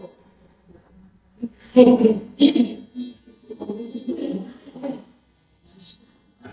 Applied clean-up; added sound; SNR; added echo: neural mask model DeepFilterNet 3.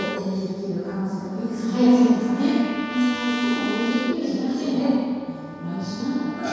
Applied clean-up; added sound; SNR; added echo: none; Trumpet; 13 dB; reverberation time 2.0 s.